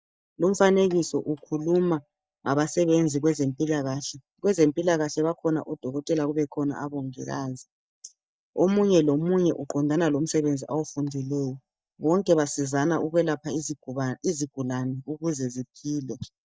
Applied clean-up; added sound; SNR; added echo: neural mask model DeepFilterNet 3.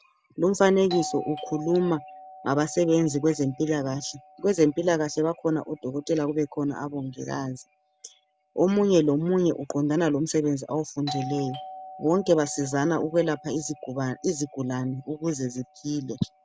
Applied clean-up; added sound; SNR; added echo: none; Doorbell; 18 dB; none.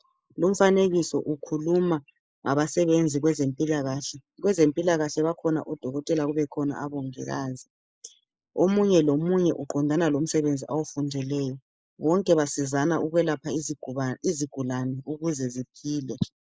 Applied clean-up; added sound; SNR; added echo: neural mask model Resemble Enhance denoiser.